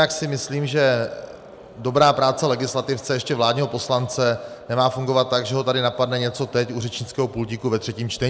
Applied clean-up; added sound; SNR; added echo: none; none; none; none.